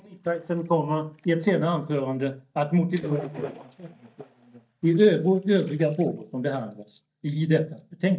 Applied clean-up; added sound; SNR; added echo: neural mask model DeepFilterNet 3.